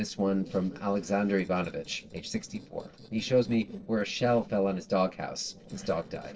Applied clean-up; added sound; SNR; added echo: neural separator model SepFormer DNS4.